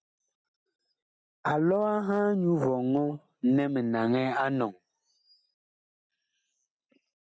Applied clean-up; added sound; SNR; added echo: none; none; none; none.